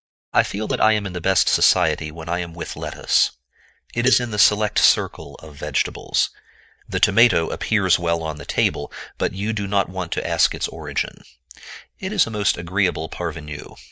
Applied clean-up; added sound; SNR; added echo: neural mask model DeepFilterNet 3.